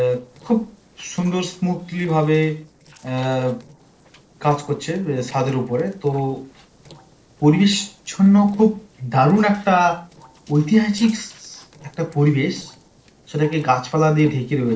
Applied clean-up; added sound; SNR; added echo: neural separator model SepFormer DNS4.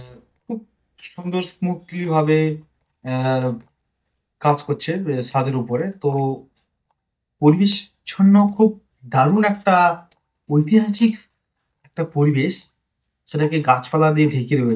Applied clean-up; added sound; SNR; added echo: neural mask model DeepFilterNet 3.